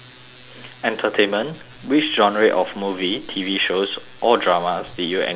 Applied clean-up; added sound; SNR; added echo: none; none; none; none.